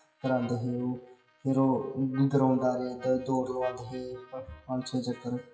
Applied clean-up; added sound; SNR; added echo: classical method WPE with log-MMSE.